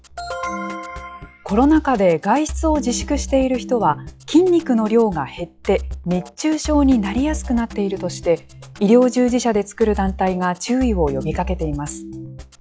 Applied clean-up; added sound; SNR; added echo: classical method log-MMSE.